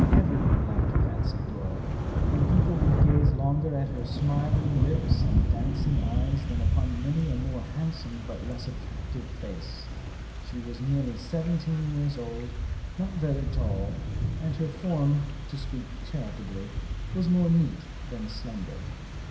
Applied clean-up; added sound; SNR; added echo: none; Thunder / Rain; -3 dB; reverberation time 0.9 s.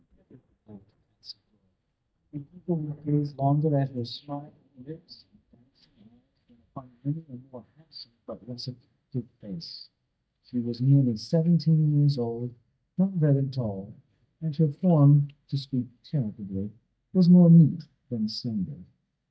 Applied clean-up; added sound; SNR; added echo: neural mask model DeepFilterNet 3.